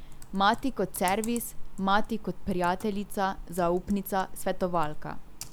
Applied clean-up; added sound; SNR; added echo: none; Computer keyboard; 6 dB; none.